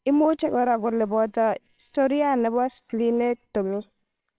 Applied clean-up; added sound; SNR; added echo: neural separator model SepFormer WHAMR!.